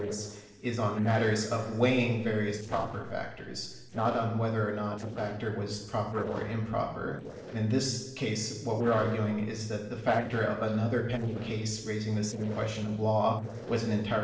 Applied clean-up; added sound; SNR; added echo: neural separator model SepFormer DNS4.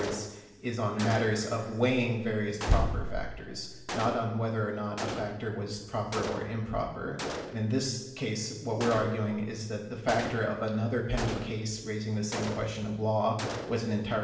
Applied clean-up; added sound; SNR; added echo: none; Gunshot, gunfire; 10 dB; reverberation time 1.0 s.